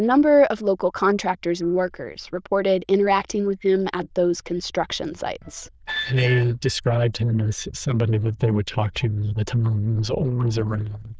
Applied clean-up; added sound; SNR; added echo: neural diffusion model UNIVERSE++.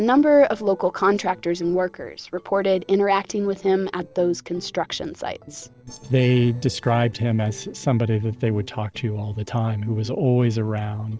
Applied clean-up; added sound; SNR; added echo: neural separator model SepFormer DNS4.